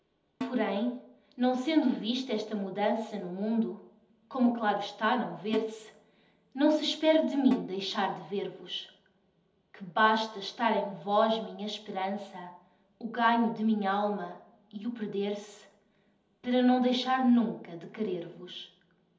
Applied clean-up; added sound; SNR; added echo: none; Snare drum; 13 dB; reverberation time 1.2 s.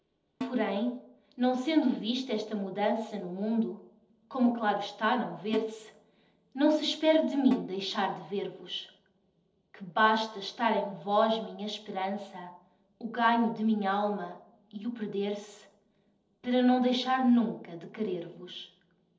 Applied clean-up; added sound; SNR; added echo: neural separator model SepFormer DNS4.